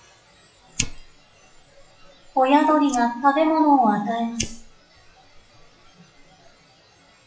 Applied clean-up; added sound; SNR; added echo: classical method WPE with log-MMSE.